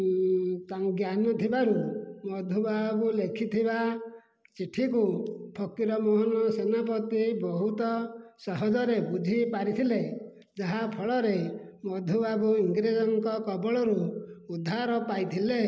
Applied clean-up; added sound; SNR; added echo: none; none; none; none.